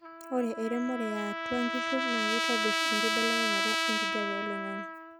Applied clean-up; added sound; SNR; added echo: none; Trumpet; -3 dB; none.